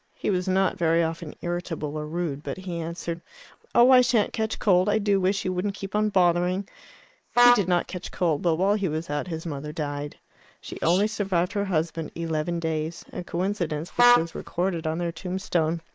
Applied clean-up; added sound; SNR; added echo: neural mask model Resemble Enhance denoiser.